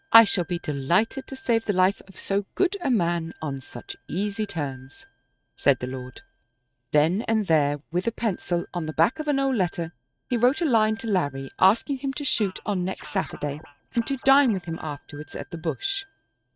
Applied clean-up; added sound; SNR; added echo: neural mask model RNNoise.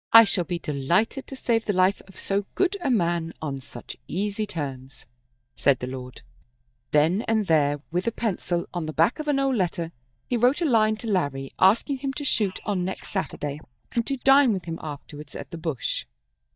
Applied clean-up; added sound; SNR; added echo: neural mask model DeepFilterNet 3.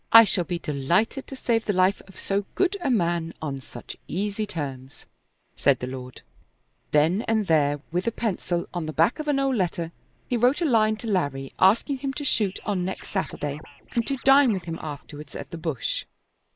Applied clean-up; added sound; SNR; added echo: neural mask model Resemble Enhance denoiser.